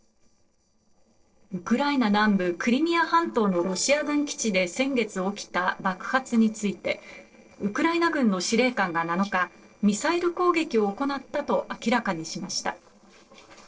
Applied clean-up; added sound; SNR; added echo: neural separator model SepFormer DNS4.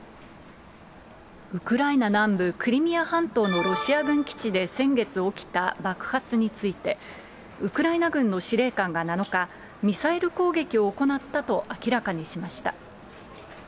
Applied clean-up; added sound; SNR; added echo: none; none; none; none.